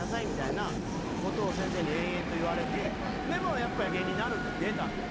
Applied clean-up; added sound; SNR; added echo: none; Train; -1 dB; none.